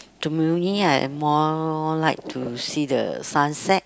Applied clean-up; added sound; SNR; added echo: none; none; none; none.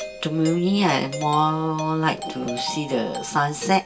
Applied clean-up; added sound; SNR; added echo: none; Doorbell; 11 dB; reverberation time 0.2 s.